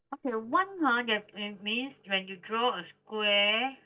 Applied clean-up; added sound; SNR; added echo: neural mask model DeepFilterNet 3.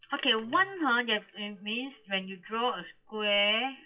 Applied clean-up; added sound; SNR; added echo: classical method WPE with log-MMSE.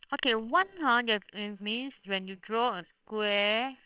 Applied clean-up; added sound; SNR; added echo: neural separator model SepFormer WHAMR!.